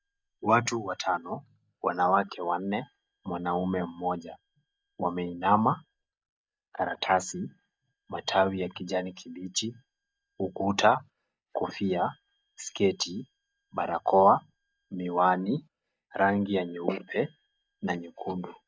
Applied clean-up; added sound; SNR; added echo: neural mask model DeepFilterNet 3.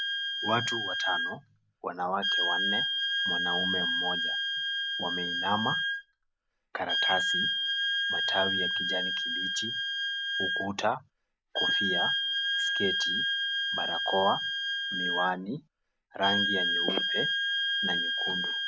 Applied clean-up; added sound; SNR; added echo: none; Wind instrument, woodwind instrument; -5 dB; none.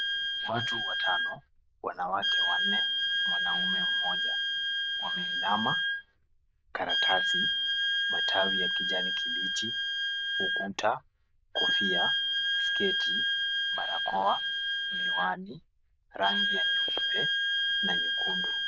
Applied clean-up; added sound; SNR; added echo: neural diffusion model UNIVERSE++.